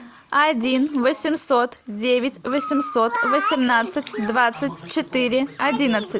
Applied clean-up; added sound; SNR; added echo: none; none; none; none.